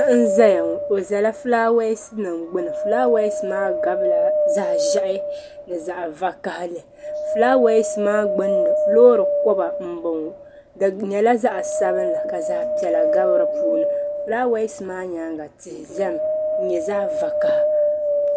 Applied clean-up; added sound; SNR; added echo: none; Wind; 1 dB; none.